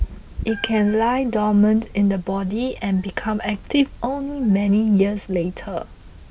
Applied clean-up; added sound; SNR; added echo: none; Meow; 16 dB; none.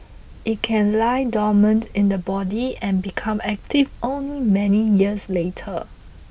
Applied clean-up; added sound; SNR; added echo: none; none; none; none.